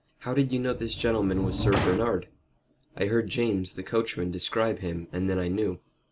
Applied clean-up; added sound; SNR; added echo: none; Sliding door; 4 dB; none.